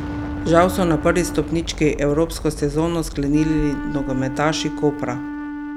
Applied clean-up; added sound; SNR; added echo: none; Explosion + Wind instrument, woodwind instrument; 7 dB; none.